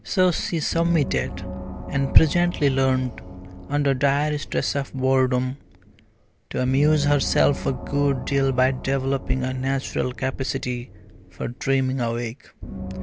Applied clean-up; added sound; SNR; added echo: none; Gong; 12 dB; none.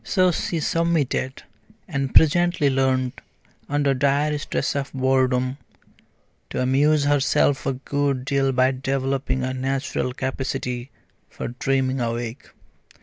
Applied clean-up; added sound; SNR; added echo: none; none; none; none.